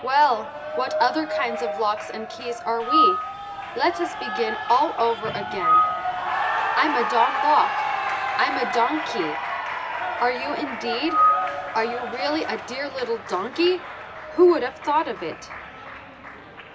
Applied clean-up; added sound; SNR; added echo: none; Cheering + Screech / Glass; 1 dB; none.